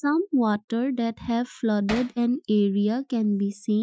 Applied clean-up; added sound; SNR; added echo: classical method Wiener filter.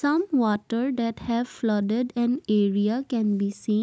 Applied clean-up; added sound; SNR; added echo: none; none; none; none.